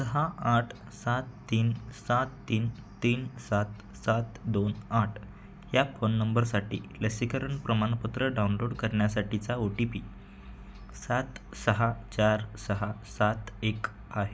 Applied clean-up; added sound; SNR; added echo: none; none; none; none.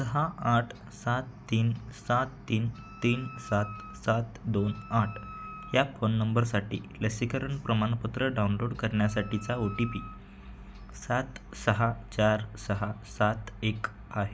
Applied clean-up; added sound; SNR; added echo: none; Wind instrument, woodwind instrument; 17 dB; none.